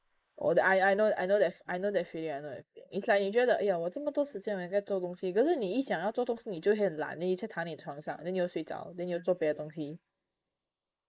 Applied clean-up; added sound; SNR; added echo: neural mask model Resemble Enhance denoiser.